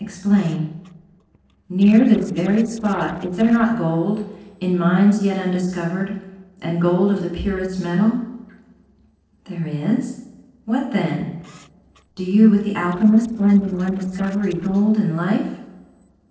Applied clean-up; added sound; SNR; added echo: neural separator model SepFormer DNS4.